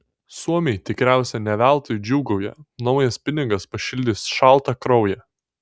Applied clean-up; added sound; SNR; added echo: none; none; none; none.